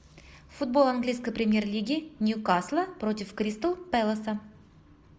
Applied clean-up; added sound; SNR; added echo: none; none; none; none.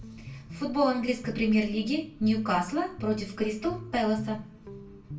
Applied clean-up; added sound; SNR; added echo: none; Guitar; 15 dB; reverberation time 0.3 s.